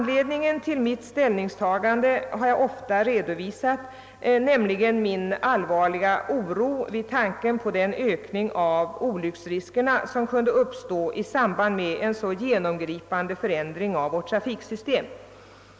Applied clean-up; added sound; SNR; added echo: none; none; none; none.